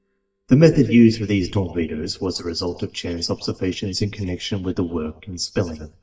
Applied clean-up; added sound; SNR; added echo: neural mask model DeepFilterNet 3.